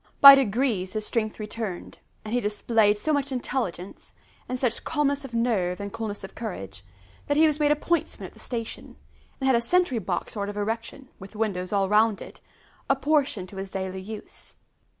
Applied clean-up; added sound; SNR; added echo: none; none; none; none.